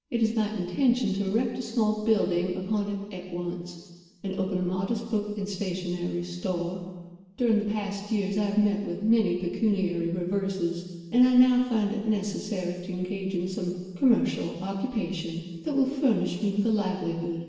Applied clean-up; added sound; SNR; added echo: none; none; none; reverberation time 1.3 s.